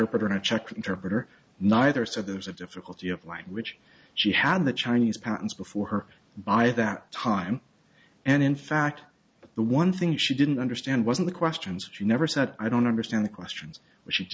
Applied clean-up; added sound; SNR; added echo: none; none; none; none.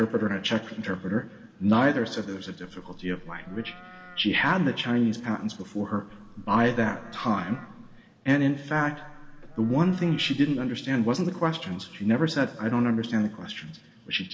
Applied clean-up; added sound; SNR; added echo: none; Livestock, farm animals, working animals; 19 dB; reverberation time 2.9 s.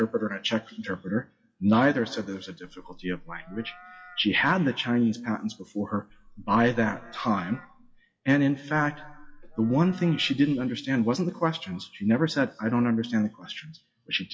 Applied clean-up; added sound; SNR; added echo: classical method WPE with log-MMSE.